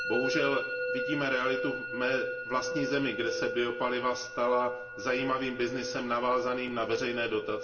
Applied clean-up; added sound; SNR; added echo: none; Musical instrument; 4 dB; reverberation time 1.3 s.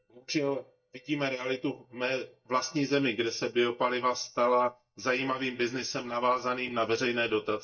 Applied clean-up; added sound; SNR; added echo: neural mask model DeepFilterNet 3.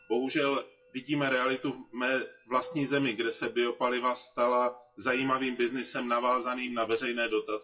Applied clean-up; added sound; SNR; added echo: classical method WPE with log-MMSE.